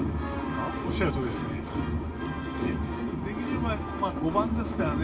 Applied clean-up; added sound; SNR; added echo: none; Bass guitar; 16 dB; reverberation time 2.5 s.